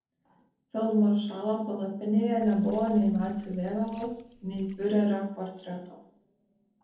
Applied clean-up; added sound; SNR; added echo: neural separator model SepFormer DNS4.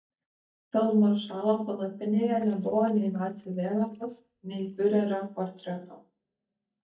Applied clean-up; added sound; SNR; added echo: neural mask model DeepFilterNet 3.